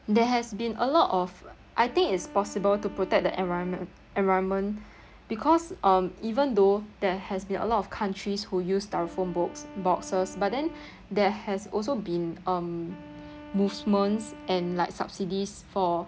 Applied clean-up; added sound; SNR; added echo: none; Wind instrument, woodwind instrument; 20 dB; none.